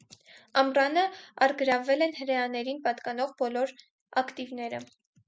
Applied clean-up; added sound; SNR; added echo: none; none; none; none.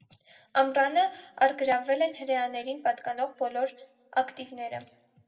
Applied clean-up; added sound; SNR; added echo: none; none; none; reverberation time 1.2 s.